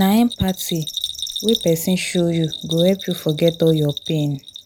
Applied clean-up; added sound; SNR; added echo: none; Bell; 11 dB; none.